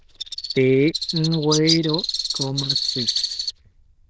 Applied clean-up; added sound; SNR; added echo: neural diffusion model UNIVERSE++.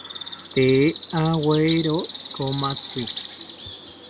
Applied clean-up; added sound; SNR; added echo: none; Bird; 3 dB; none.